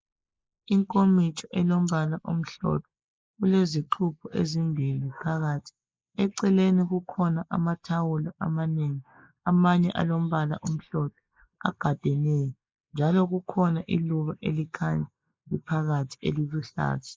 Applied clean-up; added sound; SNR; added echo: neural mask model Resemble Enhance denoiser.